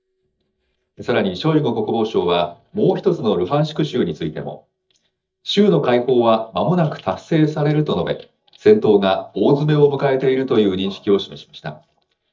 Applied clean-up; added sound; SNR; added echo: neural mask model DeepFilterNet 3.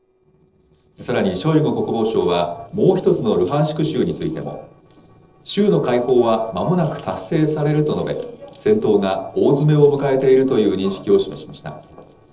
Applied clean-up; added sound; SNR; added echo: neural separator model SepFormer DNS4.